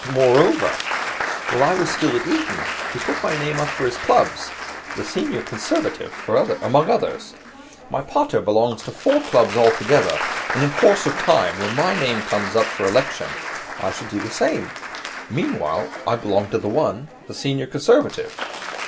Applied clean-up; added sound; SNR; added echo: none; Applause; 8 dB; none.